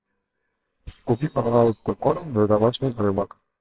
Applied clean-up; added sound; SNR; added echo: neural separator model SepFormer WHAMR!.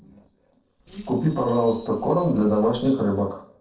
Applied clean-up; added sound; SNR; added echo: neural separator model SepFormer DNS4.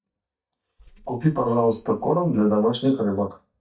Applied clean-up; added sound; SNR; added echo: neural mask model DeepFilterNet 3.